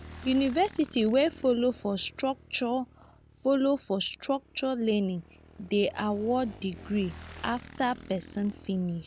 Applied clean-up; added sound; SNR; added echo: none; Motorcycle / Engine; 19 dB; none.